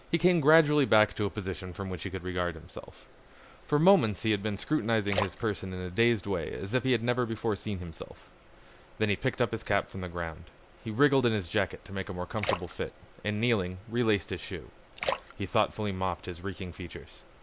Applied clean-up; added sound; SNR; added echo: none; Splash, splatter; 10 dB; none.